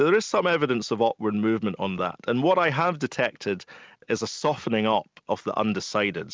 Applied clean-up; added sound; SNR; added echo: none; none; none; none.